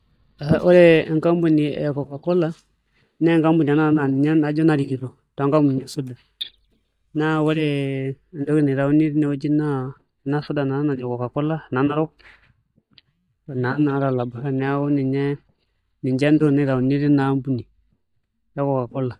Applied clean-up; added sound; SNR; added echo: neural mask model DeepFilterNet 3.